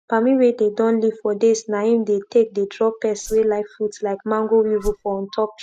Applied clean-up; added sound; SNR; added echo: neural mask model RNNoise.